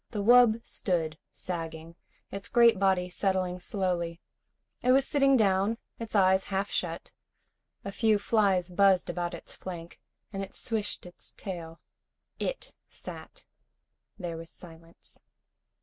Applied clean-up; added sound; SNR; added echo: none; none; none; none.